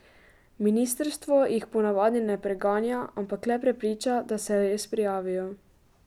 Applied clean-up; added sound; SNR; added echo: none; none; none; none.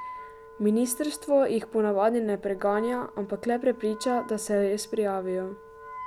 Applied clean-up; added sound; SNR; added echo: none; Wind instrument, woodwind instrument; 17 dB; none.